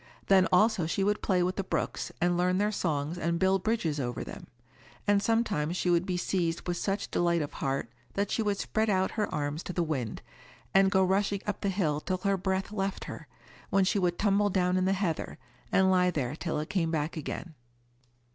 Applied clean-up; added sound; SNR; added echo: none; none; none; none.